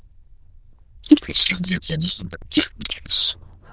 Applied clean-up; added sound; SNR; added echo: neural diffusion model UNIVERSE++.